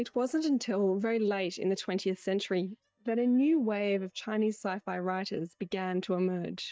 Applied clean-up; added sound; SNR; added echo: neural mask model DeepFilterNet 3.